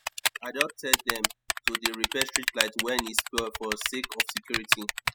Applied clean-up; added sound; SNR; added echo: classical method spectral subtraction.